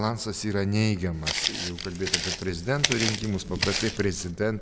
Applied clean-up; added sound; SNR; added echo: none; Walk, footsteps; 3 dB; none.